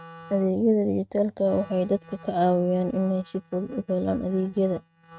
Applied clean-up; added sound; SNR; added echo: neural mask model RNNoise.